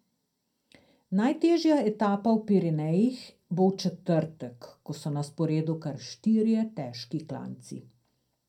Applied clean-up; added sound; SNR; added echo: none; none; none; reverberation time 0.2 s.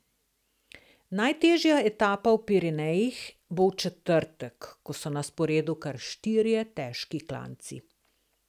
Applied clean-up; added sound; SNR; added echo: none; none; none; none.